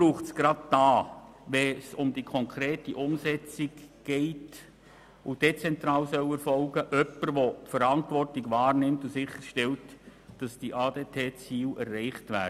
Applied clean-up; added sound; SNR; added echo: none; none; none; none.